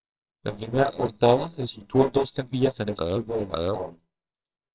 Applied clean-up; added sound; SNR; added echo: neural separator model SepFormer WHAMR!.